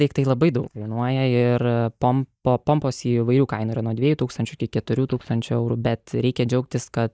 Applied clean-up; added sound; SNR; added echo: neural mask model DeepFilterNet 3.